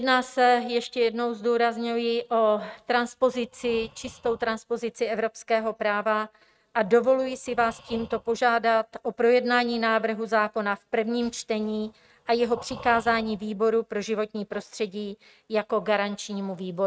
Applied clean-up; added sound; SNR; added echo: neural mask model RNNoise.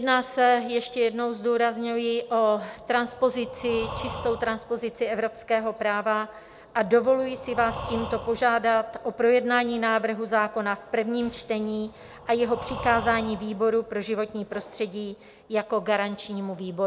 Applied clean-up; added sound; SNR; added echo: none; Breathing; 14 dB; none.